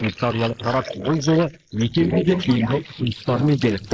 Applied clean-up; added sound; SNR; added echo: neural mask model Resemble Enhance denoiser.